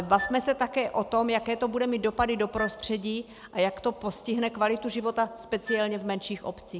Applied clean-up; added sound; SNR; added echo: none; Wind instrument, woodwind instrument; 12 dB; none.